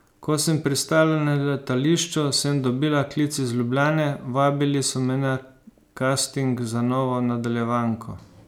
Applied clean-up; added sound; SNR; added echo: none; none; none; none.